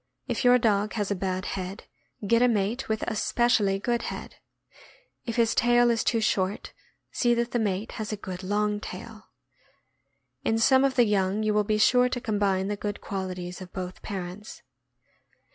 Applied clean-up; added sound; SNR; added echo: none; none; none; none.